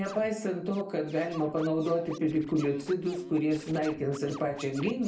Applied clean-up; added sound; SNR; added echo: none; Scratching (performance technique); 18 dB; reverberation time 0.3 s.